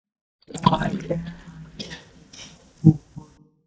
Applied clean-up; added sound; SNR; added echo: neural mask model DeepFilterNet 3.